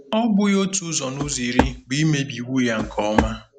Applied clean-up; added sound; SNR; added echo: none; Walk, footsteps; 3 dB; none.